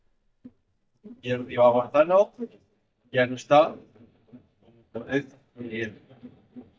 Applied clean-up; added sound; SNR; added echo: neural mask model DeepFilterNet 3.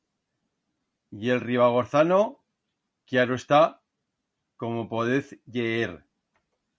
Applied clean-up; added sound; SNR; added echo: none; none; none; none.